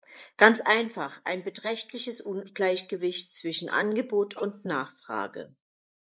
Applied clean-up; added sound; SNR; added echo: neural mask model Resemble Enhance denoiser.